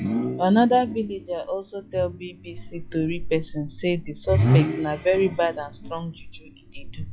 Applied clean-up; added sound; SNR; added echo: classical method log-MMSE.